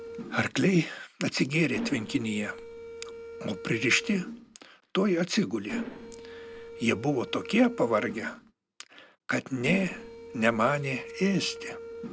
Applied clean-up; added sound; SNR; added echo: none; Mechanisms; 12 dB; none.